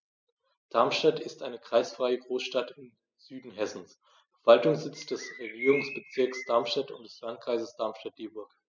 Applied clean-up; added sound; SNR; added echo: classical method spectral subtraction.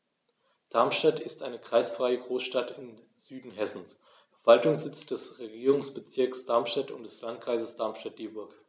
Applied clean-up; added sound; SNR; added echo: none; none; none; none.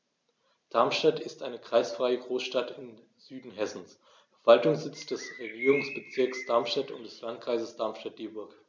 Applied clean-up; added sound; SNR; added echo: none; Bird; 12 dB; none.